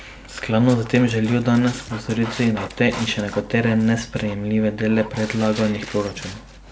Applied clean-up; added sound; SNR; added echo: none; Dog; 16 dB; none.